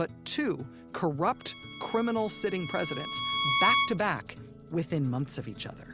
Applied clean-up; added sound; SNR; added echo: none; Bowed string instrument; 1 dB; none.